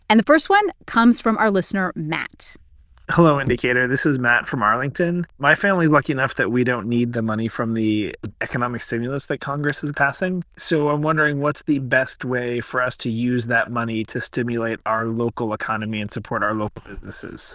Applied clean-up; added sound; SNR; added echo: neural diffusion model UNIVERSE++.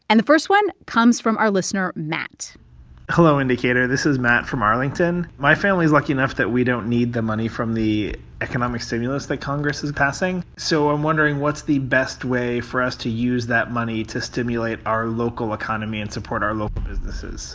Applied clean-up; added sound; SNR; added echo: none; none; none; none.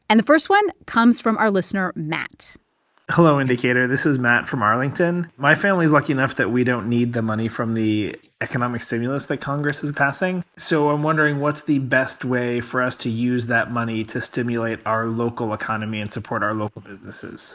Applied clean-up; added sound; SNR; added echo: neural mask model Resemble Enhance denoiser.